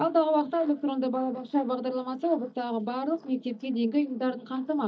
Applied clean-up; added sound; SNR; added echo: neural mask model DeepFilterNet 3.